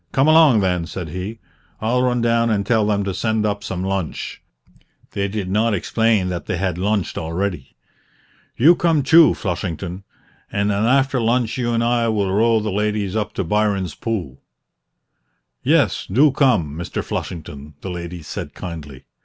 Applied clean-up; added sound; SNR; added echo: none; none; none; none.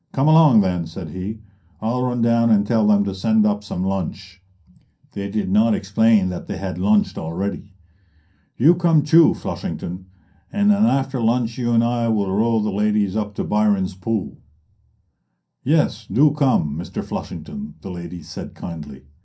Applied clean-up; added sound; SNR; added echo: none; none; none; reverberation time 0.3 s.